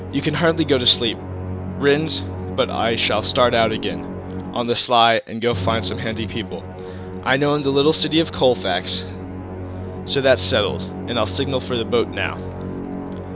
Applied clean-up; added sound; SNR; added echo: none; Musical instrument; 8 dB; none.